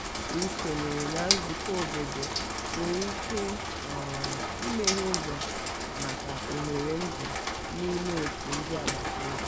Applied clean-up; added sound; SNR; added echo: none; Rain; -3 dB; none.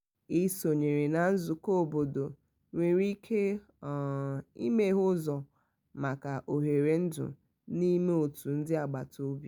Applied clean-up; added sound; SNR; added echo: none; none; none; none.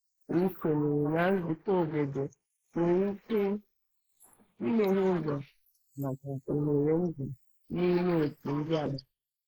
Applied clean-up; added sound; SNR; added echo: neural mask model Resemble Enhance denoiser.